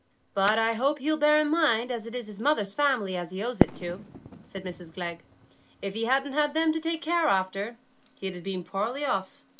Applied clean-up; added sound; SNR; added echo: none; Fireworks; 6 dB; none.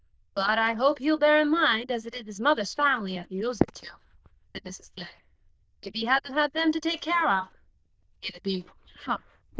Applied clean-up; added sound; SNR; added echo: neural diffusion model UNIVERSE++.